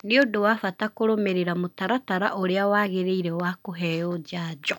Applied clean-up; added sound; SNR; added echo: none; none; none; none.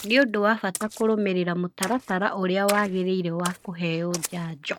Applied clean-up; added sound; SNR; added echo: neural mask model RNNoise.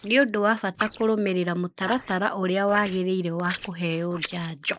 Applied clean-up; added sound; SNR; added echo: neural mask model Resemble Enhance denoiser.